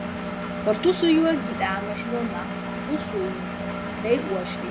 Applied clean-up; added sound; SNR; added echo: none; Engine; 4 dB; none.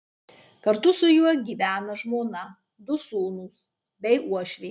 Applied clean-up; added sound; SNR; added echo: none; none; none; none.